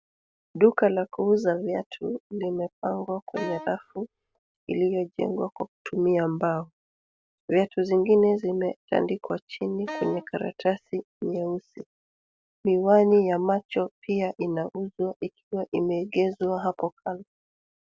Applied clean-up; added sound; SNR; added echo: none; Wind instrument, woodwind instrument; 13 dB; none.